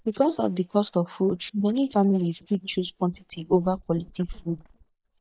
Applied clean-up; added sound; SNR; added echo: neural mask model DeepFilterNet 3.